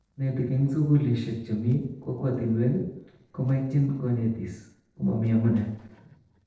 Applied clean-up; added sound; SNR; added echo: neural separator model SepFormer DNS4.